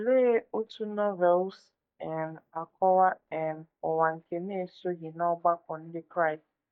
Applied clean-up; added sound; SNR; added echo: neural mask model DeepFilterNet 3.